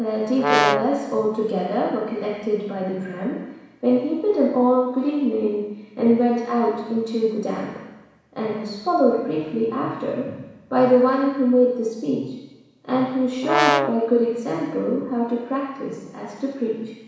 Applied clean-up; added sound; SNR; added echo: none; Brass instrument; -1 dB; reverberation time 1.1 s.